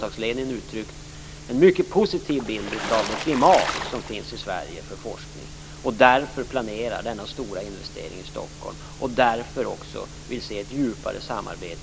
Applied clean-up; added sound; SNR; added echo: none; Water / Splash, splatter; 7 dB; none.